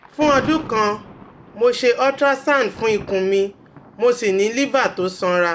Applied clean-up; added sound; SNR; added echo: none; Thunder; 18 dB; none.